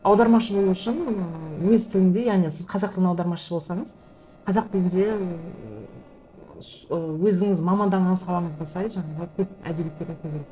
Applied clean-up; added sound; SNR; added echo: neural separator model SepFormer DNS4.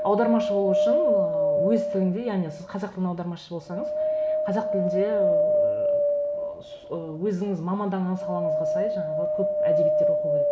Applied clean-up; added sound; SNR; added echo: none; Wind; -4 dB; none.